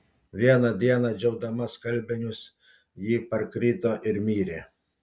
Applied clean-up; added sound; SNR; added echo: none; none; none; none.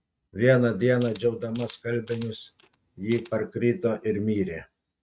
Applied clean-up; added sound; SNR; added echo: neural mask model RNNoise.